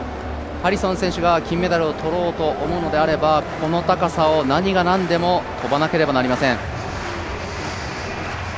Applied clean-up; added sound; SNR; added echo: none; Subway, metro, underground; 13 dB; none.